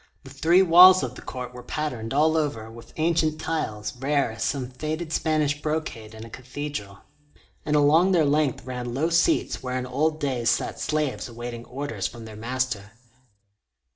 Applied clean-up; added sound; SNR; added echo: none; none; none; reverberation time 0.5 s.